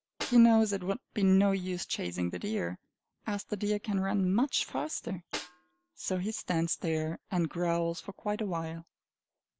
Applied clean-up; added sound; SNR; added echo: none; Snare drum; 16 dB; none.